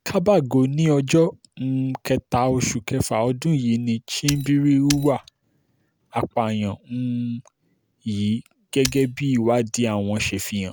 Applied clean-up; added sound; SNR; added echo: none; Shatter; 8 dB; none.